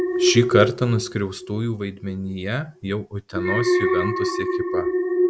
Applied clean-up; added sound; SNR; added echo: none; Alarm; -1 dB; none.